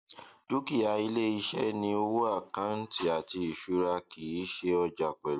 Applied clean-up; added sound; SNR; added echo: none; none; none; none.